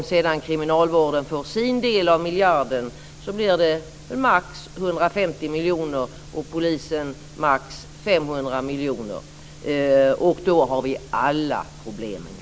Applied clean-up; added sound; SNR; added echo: none; none; none; none.